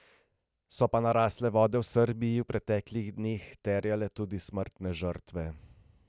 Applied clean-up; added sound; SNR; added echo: none; none; none; none.